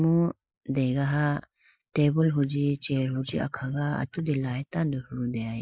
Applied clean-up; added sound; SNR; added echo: neural mask model Resemble Enhance denoiser.